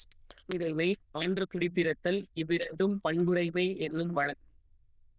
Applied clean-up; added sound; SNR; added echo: neural diffusion model UNIVERSE++.